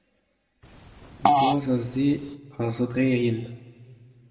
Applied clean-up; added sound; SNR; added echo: none; Fart; -2 dB; reverberation time 1.4 s.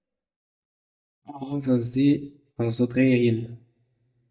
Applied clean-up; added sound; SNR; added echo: neural mask model DeepFilterNet 3.